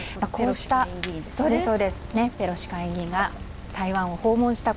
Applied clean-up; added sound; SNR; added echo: none; Rain + Chink, clink; 12 dB; none.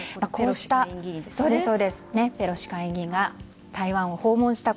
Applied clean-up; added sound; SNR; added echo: none; none; none; none.